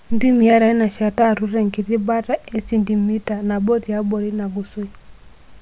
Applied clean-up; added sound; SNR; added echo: none; none; none; none.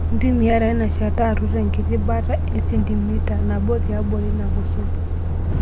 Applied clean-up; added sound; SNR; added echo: none; Truck; -3 dB; none.